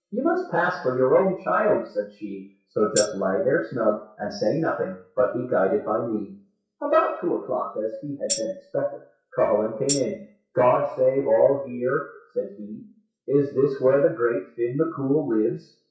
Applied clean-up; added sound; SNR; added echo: classical method WPE with log-MMSE.